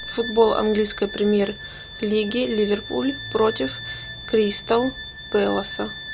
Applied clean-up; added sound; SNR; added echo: none; Bowed string instrument; 12 dB; none.